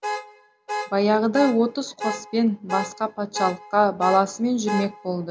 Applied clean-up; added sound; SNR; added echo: none; Alarm / Car; 9 dB; none.